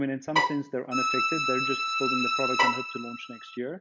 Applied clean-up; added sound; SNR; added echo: none; Bowed string instrument + Bowed string instrument; -5 dB; none.